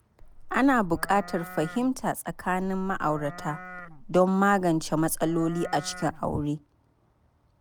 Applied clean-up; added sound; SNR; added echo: none; Livestock, farm animals, working animals; 13 dB; none.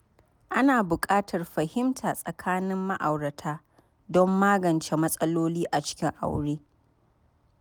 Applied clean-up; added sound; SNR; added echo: none; none; none; none.